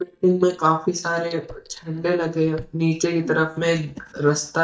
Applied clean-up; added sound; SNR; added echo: neural mask model DeepFilterNet 3.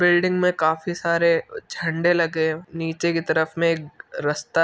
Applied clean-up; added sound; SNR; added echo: none; none; none; none.